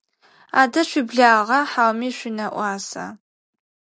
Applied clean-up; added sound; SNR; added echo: none; none; none; none.